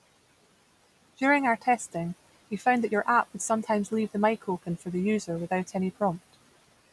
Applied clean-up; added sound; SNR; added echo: none; none; none; none.